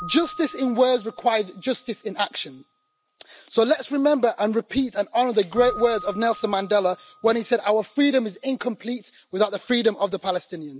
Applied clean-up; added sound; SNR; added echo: none; Keyboard (musical); 19 dB; none.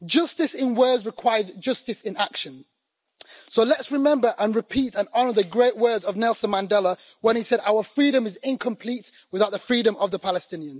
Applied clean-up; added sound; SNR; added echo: none; none; none; none.